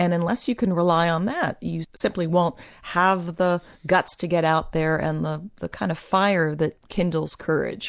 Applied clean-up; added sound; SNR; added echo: none; none; none; none.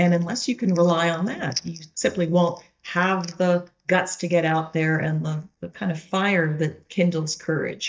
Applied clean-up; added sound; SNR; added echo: neural mask model DeepFilterNet 3.